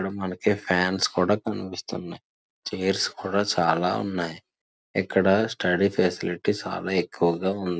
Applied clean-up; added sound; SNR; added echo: none; none; none; none.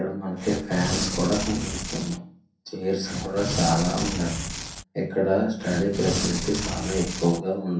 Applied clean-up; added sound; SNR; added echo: none; Tearing; 4 dB; reverberation time 0.6 s.